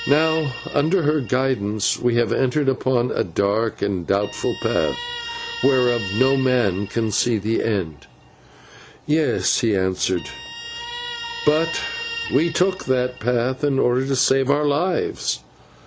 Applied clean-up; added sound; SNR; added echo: none; Guitar; 13 dB; none.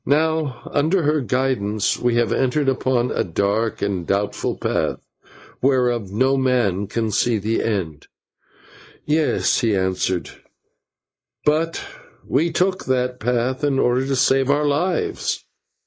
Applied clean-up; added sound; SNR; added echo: neural mask model Resemble Enhance denoiser.